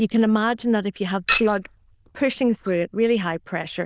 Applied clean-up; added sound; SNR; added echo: neural diffusion model UNIVERSE++.